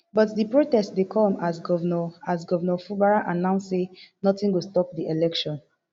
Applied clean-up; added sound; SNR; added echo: none; none; none; none.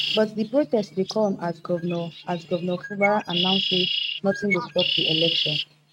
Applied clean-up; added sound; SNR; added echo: neural mask model RNNoise.